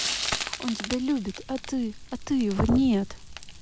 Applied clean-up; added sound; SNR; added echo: none; Frying (food); 8 dB; none.